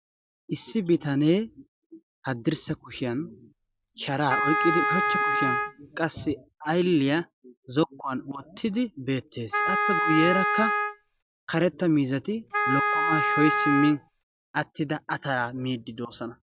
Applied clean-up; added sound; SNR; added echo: none; Wind instrument, woodwind instrument; -1 dB; none.